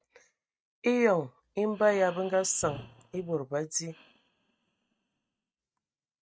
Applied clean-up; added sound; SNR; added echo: neural mask model RNNoise.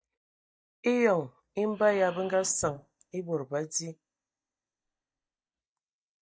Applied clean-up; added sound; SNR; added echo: neural mask model DeepFilterNet 3.